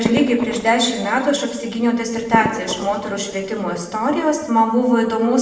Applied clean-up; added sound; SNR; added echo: none; Fireworks; 11 dB; reverberation time 0.9 s.